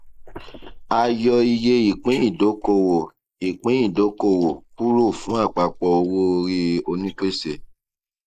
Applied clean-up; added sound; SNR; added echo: neural mask model Resemble Enhance denoiser.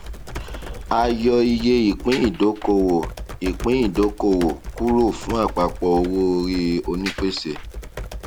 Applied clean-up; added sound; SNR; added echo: none; Computer keyboard; 11 dB; none.